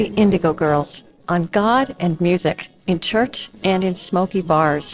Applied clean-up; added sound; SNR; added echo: neural separator model SepFormer DNS4.